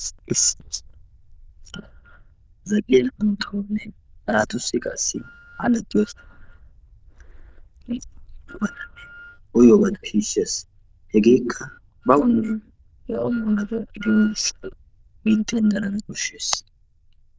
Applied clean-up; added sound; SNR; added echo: neural diffusion model UNIVERSE++.